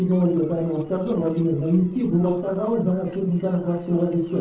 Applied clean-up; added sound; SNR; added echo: neural separator model SepFormer DNS4.